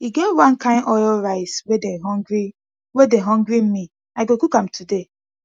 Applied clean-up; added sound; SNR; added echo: none; none; none; none.